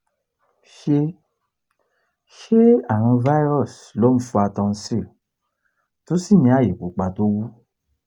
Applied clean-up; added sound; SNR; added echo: none; none; none; none.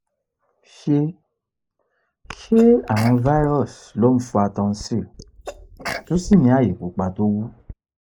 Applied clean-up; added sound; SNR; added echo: neural mask model Resemble Enhance denoiser.